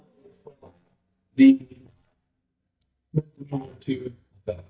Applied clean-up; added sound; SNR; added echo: neural mask model DeepFilterNet 3.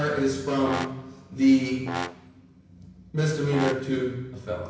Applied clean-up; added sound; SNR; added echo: none; Brass instrument; 11 dB; reverberation time 0.9 s.